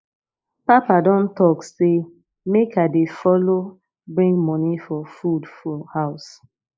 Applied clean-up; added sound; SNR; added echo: neural mask model Resemble Enhance denoiser.